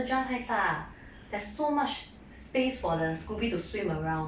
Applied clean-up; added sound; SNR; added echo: none; none; none; none.